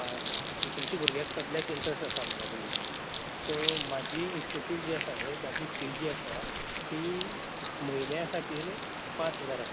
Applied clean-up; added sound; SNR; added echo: none; Stream / Liquid + Crumpling, crinkling; -5 dB; none.